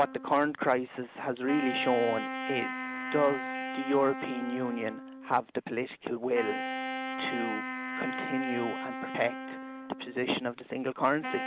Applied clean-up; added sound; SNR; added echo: none; Wind instrument, woodwind instrument; 6 dB; none.